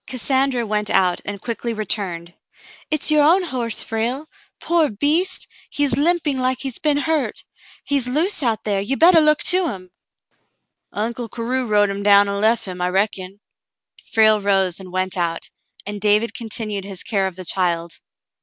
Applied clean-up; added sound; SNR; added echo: none; none; none; none.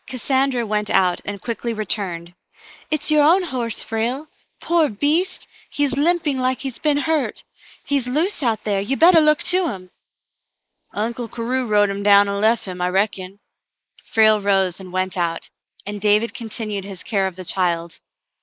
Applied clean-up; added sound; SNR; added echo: neural mask model Resemble Enhance denoiser.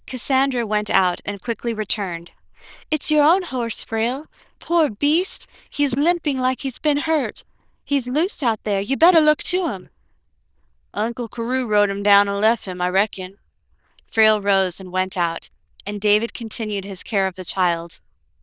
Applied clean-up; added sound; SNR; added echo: neural diffusion model UNIVERSE++.